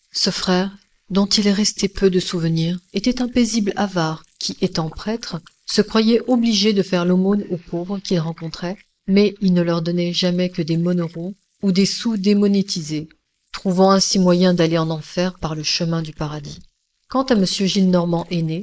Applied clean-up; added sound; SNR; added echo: neural mask model Resemble Enhance denoiser.